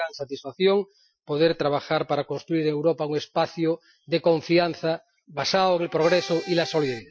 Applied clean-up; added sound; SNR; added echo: classical method Wiener filter.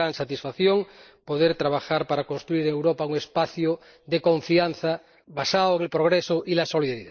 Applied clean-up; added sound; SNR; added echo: neural mask model Resemble Enhance denoiser.